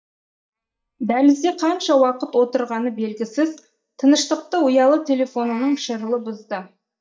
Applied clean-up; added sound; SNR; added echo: neural mask model DeepFilterNet 3.